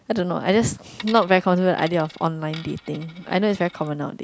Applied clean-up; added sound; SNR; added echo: none; Coin (dropping); 20 dB; none.